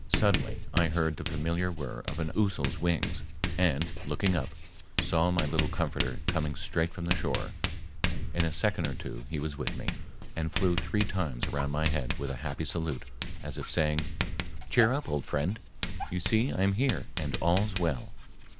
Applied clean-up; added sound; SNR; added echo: none; Writing; 2 dB; none.